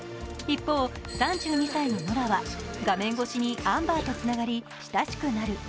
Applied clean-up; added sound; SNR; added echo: none; none; none; none.